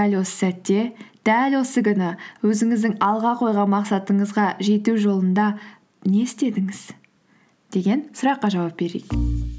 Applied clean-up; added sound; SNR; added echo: none; none; none; none.